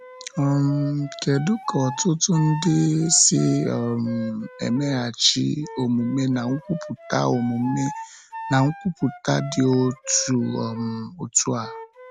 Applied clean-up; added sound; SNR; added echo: none; Wind instrument, woodwind instrument; 16 dB; none.